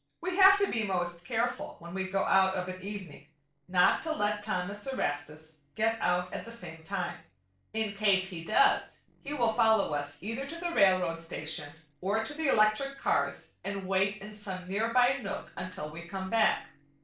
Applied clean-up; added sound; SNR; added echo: neural separator model SepFormer DNS4.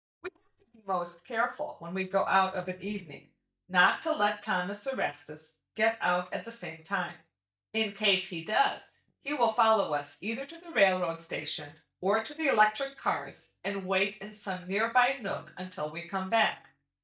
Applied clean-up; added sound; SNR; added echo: neural mask model DeepFilterNet 3.